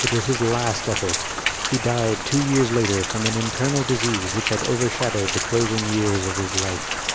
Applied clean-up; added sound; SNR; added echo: none; Rain; 3 dB; none.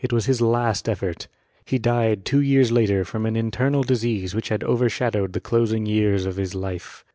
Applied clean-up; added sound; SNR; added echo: none; none; none; none.